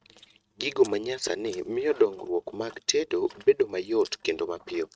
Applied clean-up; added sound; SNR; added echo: neural mask model RNNoise.